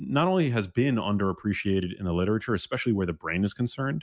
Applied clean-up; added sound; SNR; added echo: none; none; none; none.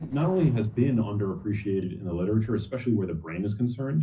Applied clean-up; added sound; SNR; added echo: neural separator model SepFormer DNS4.